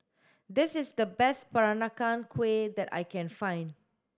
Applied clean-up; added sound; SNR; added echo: none; none; none; none.